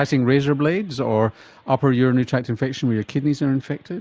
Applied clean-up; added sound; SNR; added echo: none; none; none; none.